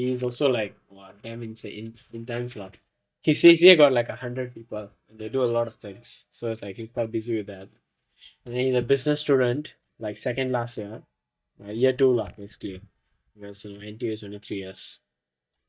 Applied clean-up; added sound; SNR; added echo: neural mask model DeepFilterNet 3.